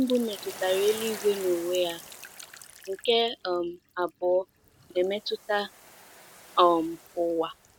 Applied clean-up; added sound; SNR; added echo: none; Trickle, dribble / Sink (filling or washing) + Waves, surf; 17 dB; none.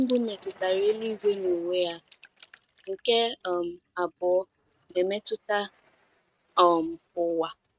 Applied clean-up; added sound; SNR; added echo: neural mask model RNNoise.